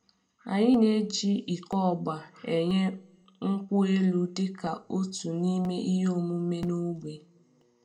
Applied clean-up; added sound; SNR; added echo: none; none; none; reverberation time 0.3 s.